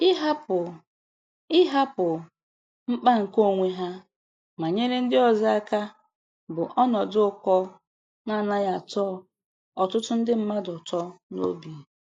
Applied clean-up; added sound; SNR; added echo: neural mask model Resemble Enhance denoiser.